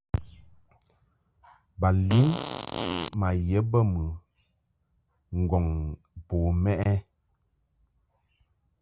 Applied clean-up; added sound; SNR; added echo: none; Fart; 5 dB; none.